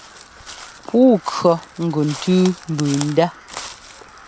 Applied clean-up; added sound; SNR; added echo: none; Crow; 16 dB; none.